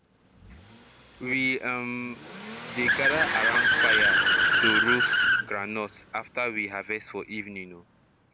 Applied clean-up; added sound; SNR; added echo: none; Accelerating, revving, vroom / Car; -5 dB; none.